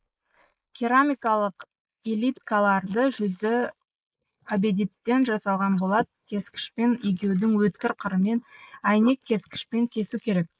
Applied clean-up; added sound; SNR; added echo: neural mask model Resemble Enhance denoiser.